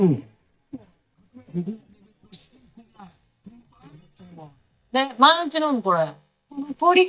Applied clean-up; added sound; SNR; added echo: neural mask model DeepFilterNet 3.